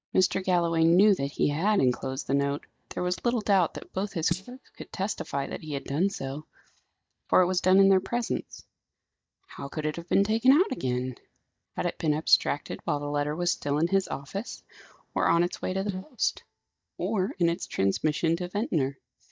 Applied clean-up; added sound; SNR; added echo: neural mask model DeepFilterNet 3.